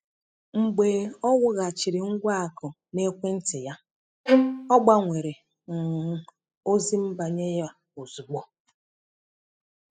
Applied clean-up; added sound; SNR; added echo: classical method spectral subtraction.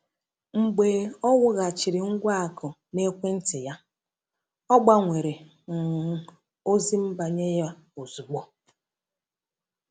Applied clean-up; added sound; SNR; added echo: none; none; none; none.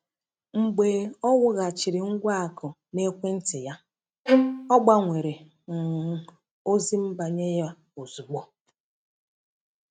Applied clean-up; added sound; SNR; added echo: neural mask model RNNoise.